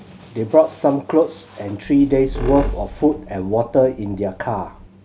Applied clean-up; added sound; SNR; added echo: none; Squeak; 10 dB; none.